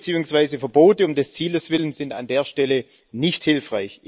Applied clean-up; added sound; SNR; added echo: none; none; none; none.